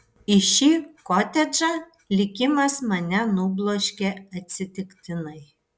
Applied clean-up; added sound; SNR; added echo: none; none; none; none.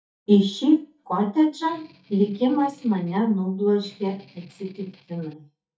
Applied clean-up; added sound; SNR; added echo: neural mask model DeepFilterNet 3.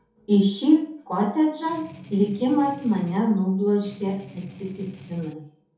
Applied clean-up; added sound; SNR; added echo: none; Strum; 19 dB; reverberation time 0.5 s.